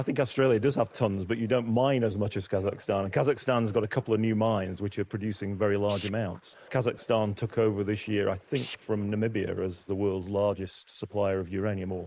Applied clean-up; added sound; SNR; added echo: neural mask model Resemble Enhance denoiser.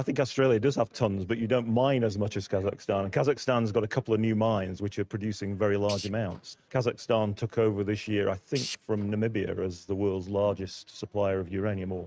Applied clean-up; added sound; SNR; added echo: neural mask model RNNoise.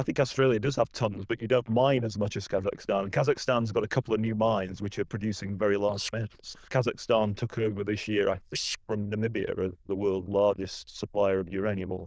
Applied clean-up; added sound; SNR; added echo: neural diffusion model UNIVERSE++.